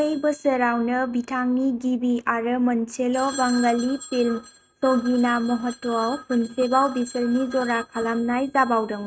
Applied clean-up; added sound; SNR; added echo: neural mask model RNNoise.